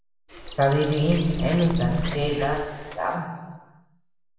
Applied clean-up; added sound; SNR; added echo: none; Bird; 9 dB; reverberation time 1.1 s.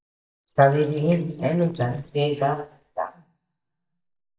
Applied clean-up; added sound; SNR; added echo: neural mask model DeepFilterNet 3.